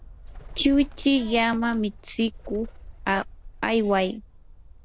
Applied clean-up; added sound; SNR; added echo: none; Bird; 15 dB; none.